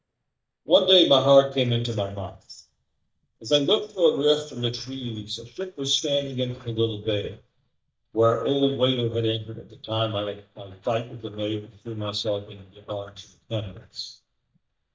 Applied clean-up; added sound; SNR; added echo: neural mask model DeepFilterNet 3.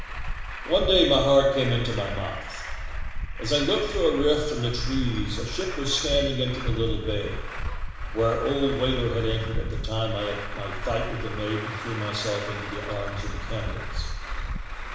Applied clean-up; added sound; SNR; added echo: none; Truck; 4 dB; reverberation time 1.0 s.